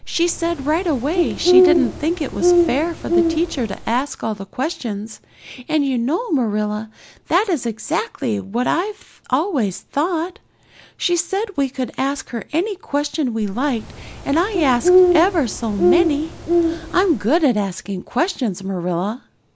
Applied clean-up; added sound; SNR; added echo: none; Bird; -2 dB; none.